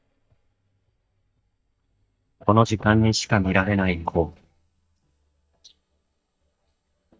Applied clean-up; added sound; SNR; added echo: neural mask model DeepFilterNet 3.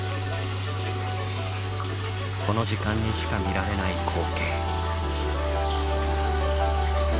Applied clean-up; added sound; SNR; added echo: none; Liquid; 9 dB; none.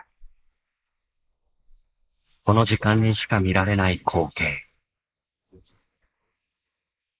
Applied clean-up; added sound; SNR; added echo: neural mask model Resemble Enhance denoiser.